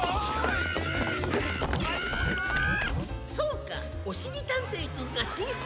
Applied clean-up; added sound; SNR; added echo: none; none; none; none.